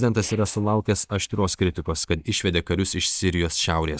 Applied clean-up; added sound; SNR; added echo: neural mask model DeepFilterNet 3.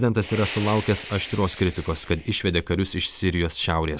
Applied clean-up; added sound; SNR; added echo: none; Fire; 13 dB; none.